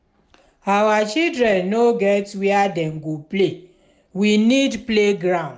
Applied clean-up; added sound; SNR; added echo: none; none; none; none.